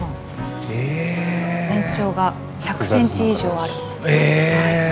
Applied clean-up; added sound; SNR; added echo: none; none; none; none.